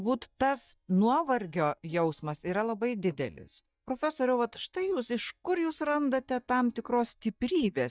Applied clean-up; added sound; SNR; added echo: neural mask model DeepFilterNet 3.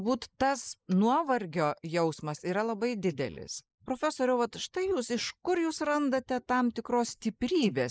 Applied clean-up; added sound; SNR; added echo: neural mask model Resemble Enhance denoiser.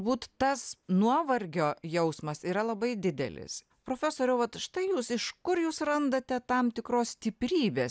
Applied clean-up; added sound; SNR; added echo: none; none; none; none.